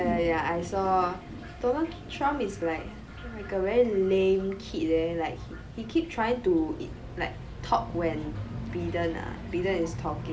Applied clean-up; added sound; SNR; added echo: none; Toilet flush; 15 dB; none.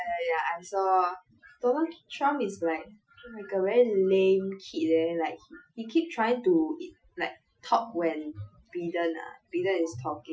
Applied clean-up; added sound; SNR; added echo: classical method Wiener filter.